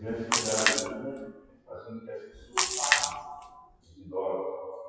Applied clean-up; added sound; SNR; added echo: classical method WPE with log-MMSE.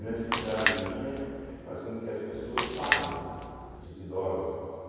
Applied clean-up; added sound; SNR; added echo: none; Splash, splatter; -3 dB; reverberation time 2.2 s.